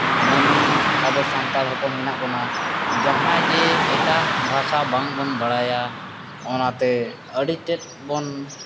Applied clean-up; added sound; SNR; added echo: none; Car passing by / Traffic noise, roadway noise; -2 dB; none.